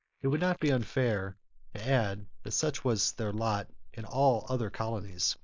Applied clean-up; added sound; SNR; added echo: neural mask model Resemble Enhance denoiser.